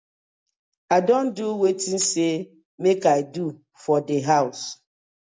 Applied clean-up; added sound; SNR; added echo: none; none; none; none.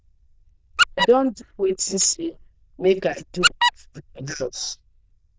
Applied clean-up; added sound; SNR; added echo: neural diffusion model UNIVERSE++.